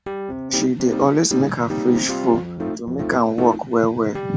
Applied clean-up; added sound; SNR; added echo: none; Piano; 7 dB; none.